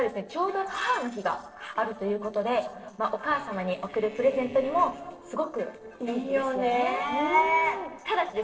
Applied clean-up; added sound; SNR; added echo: neural separator model SepFormer DNS4.